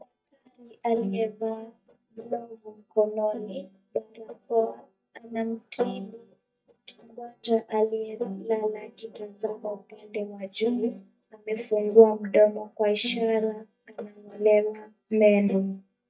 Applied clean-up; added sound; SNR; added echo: neural mask model DeepFilterNet 3.